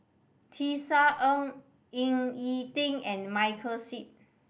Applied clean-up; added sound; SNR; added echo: none; none; none; none.